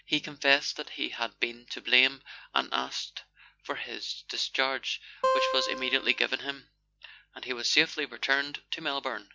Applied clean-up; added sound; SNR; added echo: none; Acoustic guitar; 0 dB; none.